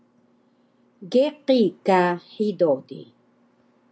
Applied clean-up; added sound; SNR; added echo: none; none; none; none.